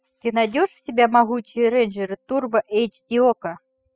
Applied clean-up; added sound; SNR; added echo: classical method spectral subtraction.